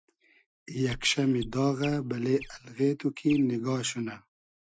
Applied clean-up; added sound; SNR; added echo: none; Chirp, tweet; 18 dB; none.